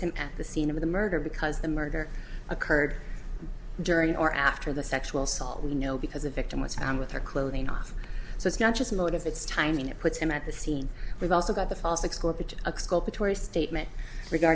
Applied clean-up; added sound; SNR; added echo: none; none; none; none.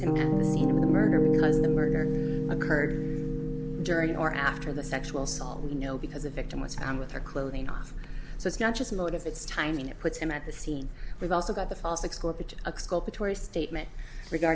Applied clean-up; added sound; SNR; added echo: none; Piano; 0 dB; none.